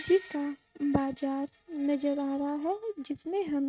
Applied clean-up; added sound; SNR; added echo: neural mask model RNNoise.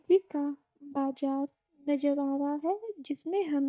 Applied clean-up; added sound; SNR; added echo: neural mask model DeepFilterNet 3.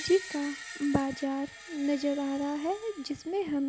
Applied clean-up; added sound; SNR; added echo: none; Screech; 14 dB; none.